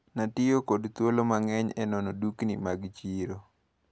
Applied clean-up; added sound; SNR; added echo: none; none; none; none.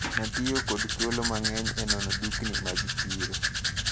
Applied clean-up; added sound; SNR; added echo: none; Domestic sounds, home sounds; -4 dB; none.